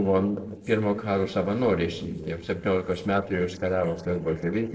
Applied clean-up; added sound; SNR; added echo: neural separator model SepFormer DNS4.